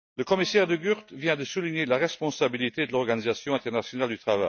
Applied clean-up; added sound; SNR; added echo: neural mask model DeepFilterNet 3.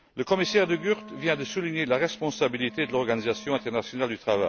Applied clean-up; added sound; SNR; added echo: none; Wind instrument, woodwind instrument; 19 dB; none.